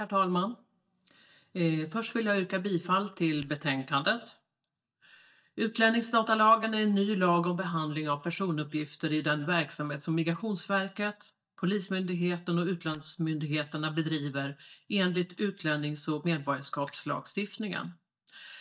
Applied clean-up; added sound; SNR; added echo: neural mask model DeepFilterNet 3.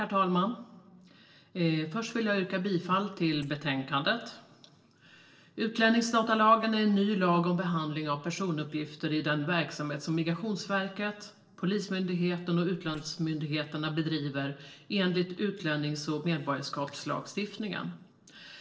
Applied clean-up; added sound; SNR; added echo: neural separator model SepFormer DNS4.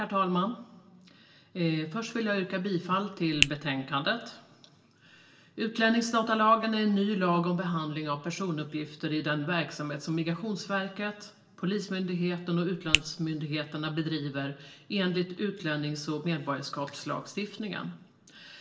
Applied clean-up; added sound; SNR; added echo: none; Finger snapping; 0 dB; reverberation time 1.3 s.